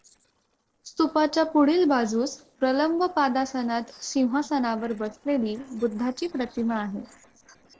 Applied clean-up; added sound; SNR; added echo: neural separator model SepFormer DNS4.